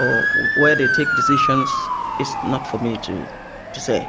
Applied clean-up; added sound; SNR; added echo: none; Motor vehicle (road) / Siren; -2 dB; none.